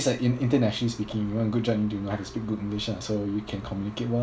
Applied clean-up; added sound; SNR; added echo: none; none; none; none.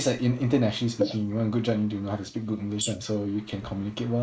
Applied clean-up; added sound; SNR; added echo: neural mask model Resemble Enhance denoiser.